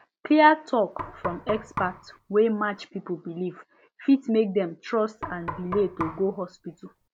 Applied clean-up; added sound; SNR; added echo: none; Knock; 12 dB; none.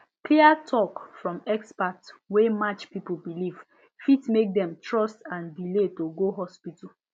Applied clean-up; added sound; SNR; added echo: none; none; none; none.